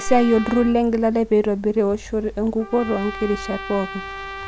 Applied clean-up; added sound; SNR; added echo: none; Trumpet; 14 dB; none.